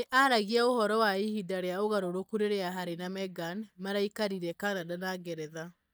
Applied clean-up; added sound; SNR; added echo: neural mask model DeepFilterNet 3.